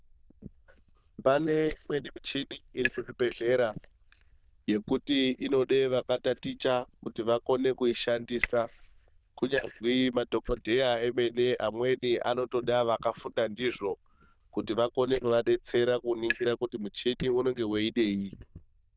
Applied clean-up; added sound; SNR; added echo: neural diffusion model UNIVERSE++.